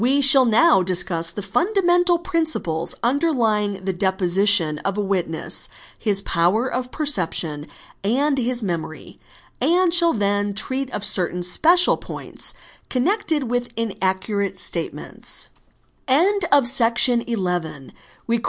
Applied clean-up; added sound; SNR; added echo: none; none; none; none.